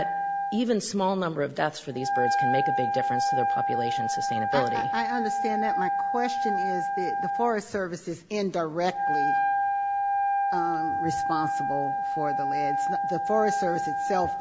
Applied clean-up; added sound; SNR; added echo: none; Wind instrument, woodwind instrument; -3 dB; none.